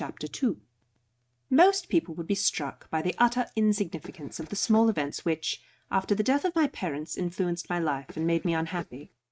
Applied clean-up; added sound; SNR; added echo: neural mask model RNNoise.